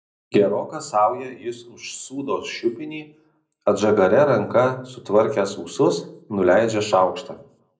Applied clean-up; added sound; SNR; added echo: none; none; none; reverberation time 0.5 s.